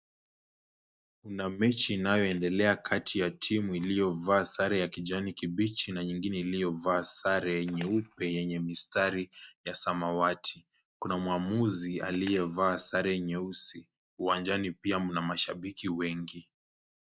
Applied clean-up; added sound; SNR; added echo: neural mask model DeepFilterNet 3.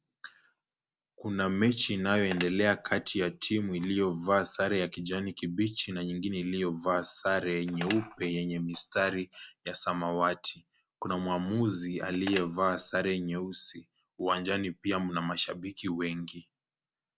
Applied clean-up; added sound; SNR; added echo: none; Telephone; 13 dB; none.